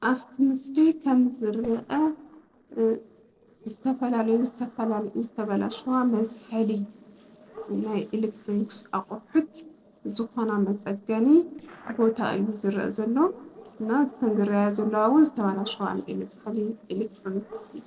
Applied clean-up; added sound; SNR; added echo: neural separator model SepFormer DNS4.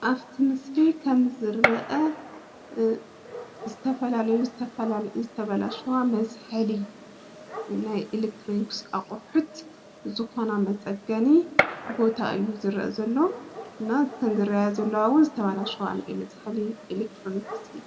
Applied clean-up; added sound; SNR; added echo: none; Gunshot, gunfire; 10 dB; reverberation time 1.0 s.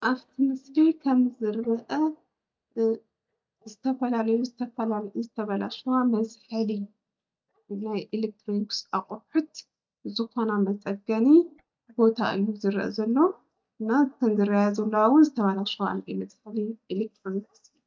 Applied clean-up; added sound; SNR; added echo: neural mask model DeepFilterNet 3.